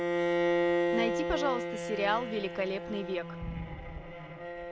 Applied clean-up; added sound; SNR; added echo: none; Bowed string instrument; -3 dB; none.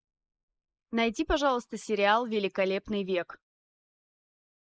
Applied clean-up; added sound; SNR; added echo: neural mask model Resemble Enhance denoiser.